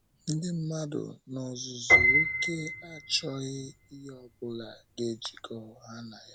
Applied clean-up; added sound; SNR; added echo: none; Piano; -5 dB; none.